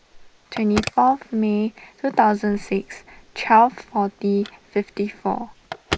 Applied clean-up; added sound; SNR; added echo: neural mask model Resemble Enhance denoiser.